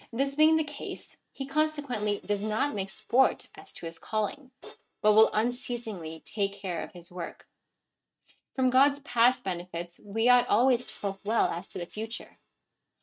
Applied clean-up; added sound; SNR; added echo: neural mask model RNNoise.